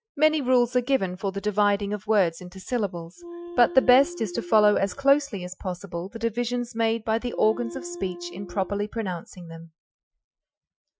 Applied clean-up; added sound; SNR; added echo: classical method Wiener filter.